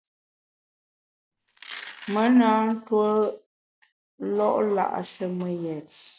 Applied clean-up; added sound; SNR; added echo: none; Domestic sounds, home sounds; 15 dB; none.